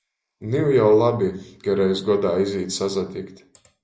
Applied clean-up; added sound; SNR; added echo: neural mask model Resemble Enhance denoiser.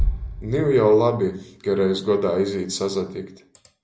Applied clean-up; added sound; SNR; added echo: none; Bass drum; 9 dB; none.